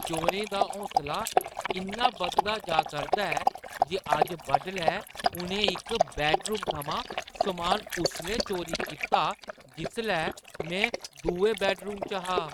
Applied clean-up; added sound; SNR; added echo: neural mask model RNNoise.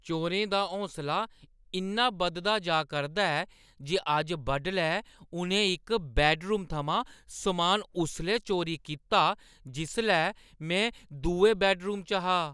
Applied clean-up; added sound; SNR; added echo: none; none; none; none.